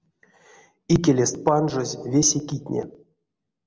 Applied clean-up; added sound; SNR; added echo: none; none; none; none.